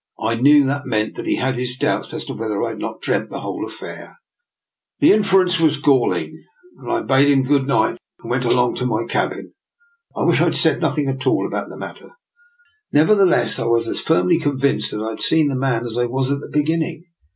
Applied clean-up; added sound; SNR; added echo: none; none; none; none.